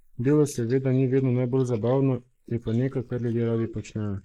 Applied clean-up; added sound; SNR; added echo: neural mask model Resemble Enhance denoiser.